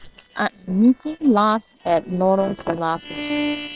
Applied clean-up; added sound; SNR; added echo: neural separator model SepFormer WHAM!.